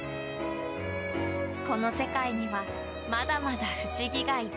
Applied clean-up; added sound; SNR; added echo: none; none; none; none.